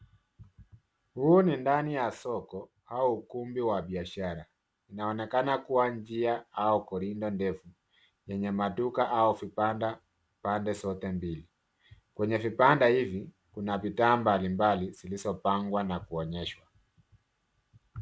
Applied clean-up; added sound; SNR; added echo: none; none; none; none.